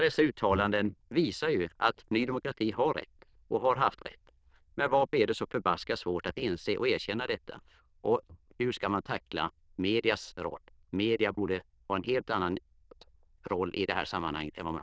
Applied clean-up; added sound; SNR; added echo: neural diffusion model UNIVERSE++.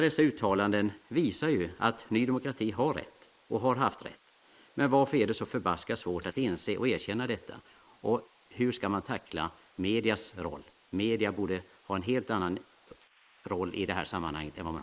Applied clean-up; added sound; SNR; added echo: neural mask model Resemble Enhance denoiser.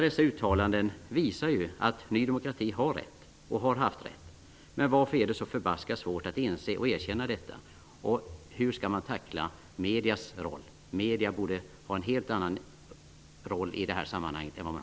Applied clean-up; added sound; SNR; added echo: none; none; none; none.